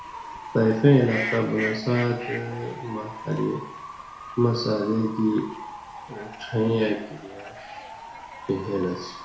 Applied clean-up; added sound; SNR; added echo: none; Bird / Fowl; 11 dB; reverberation time 0.7 s.